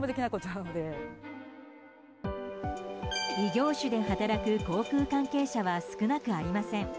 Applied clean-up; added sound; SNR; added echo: none; none; none; none.